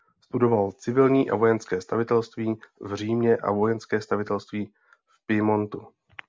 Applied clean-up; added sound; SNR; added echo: none; none; none; none.